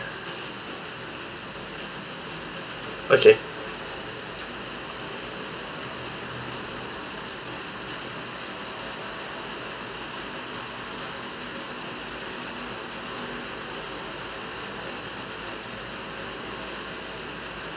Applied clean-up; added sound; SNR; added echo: none; none; none; reverberation time 1.5 s.